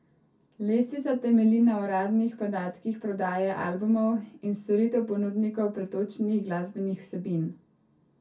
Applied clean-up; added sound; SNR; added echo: none; none; none; reverberation time 0.3 s.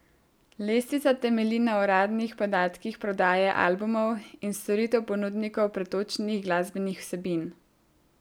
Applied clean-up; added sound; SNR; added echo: none; none; none; none.